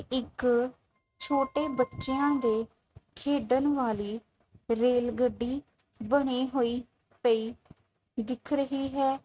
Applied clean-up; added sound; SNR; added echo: neural mask model RNNoise.